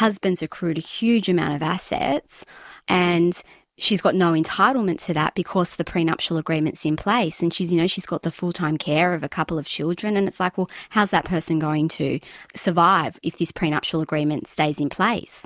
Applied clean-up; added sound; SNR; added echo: neural mask model Resemble Enhance denoiser.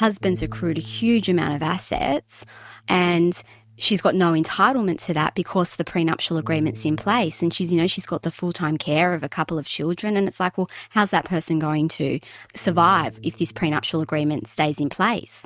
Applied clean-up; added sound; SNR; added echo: neural mask model RNNoise.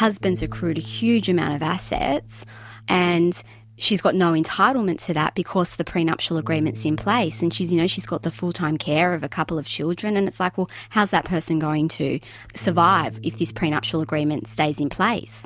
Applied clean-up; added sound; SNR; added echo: none; Bass guitar; 17 dB; none.